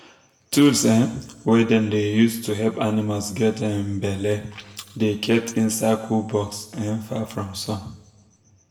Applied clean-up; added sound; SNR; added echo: none; none; none; reverberation time 0.8 s.